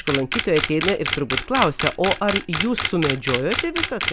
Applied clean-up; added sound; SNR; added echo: none; Camera; 3 dB; none.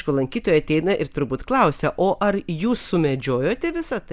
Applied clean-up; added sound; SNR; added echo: none; none; none; none.